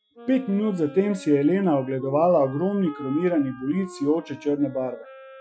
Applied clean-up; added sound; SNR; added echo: classical method Wiener filter.